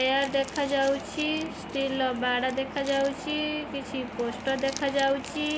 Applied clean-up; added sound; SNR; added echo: none; Crumpling, crinkling; 19 dB; none.